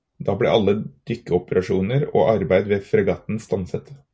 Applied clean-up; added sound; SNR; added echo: none; none; none; none.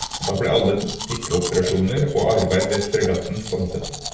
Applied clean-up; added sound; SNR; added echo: none; Domestic sounds, home sounds; 10 dB; reverberation time 0.6 s.